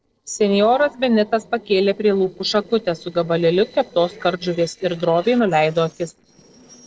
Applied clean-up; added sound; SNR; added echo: neural separator model SepFormer DNS4.